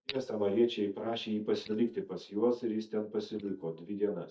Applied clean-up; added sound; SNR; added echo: neural mask model DeepFilterNet 3.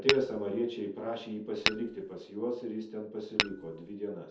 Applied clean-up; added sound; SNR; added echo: none; Tap / Glass; 0 dB; reverberation time 0.5 s.